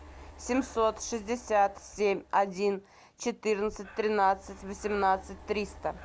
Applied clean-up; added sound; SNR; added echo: none; Breathing; 19 dB; none.